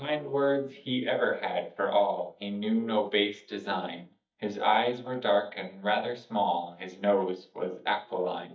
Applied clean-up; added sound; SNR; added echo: neural mask model DeepFilterNet 3.